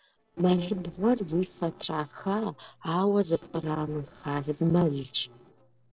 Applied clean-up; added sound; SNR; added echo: neural separator model SepFormer DNS4.